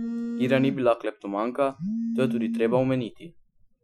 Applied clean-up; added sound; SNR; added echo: classical method Wiener filter.